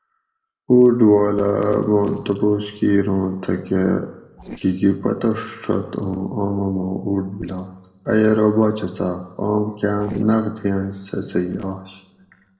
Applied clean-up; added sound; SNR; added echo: neural separator model SepFormer DNS4.